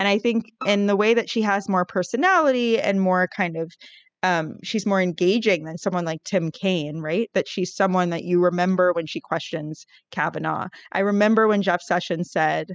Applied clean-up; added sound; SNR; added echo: classical method spectral subtraction.